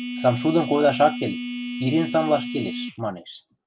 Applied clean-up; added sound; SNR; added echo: none; Telephone; 8 dB; none.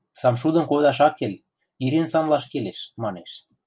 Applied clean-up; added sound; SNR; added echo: none; none; none; none.